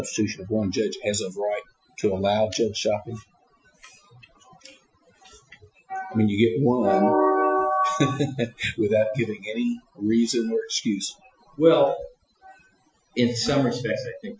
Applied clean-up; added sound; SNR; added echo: classical method Wiener filter.